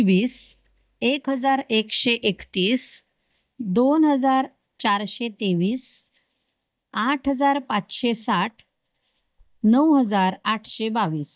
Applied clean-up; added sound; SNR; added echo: neural mask model DeepFilterNet 3.